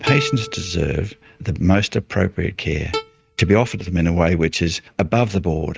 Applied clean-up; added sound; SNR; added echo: neural mask model RNNoise.